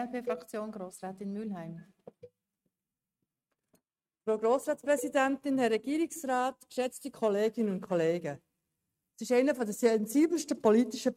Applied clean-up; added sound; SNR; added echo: neural mask model RNNoise.